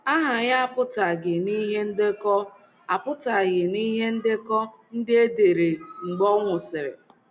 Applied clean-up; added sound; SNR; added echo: none; none; none; none.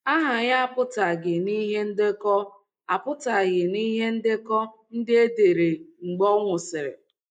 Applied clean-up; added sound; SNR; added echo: neural mask model Resemble Enhance denoiser.